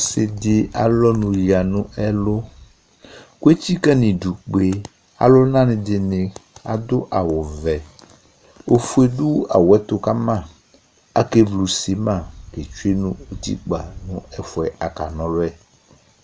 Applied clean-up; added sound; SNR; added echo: none; Wind; 19 dB; none.